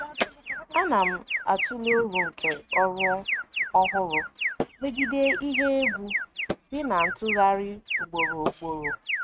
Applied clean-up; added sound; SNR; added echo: neural mask model RNNoise.